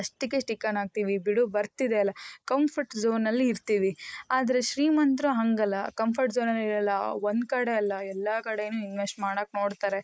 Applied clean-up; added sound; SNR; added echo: neural mask model Resemble Enhance denoiser.